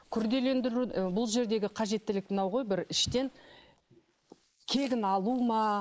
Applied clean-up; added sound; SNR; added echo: neural mask model Resemble Enhance denoiser.